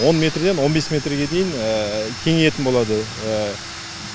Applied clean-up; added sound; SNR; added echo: none; Domestic sounds, home sounds; 12 dB; none.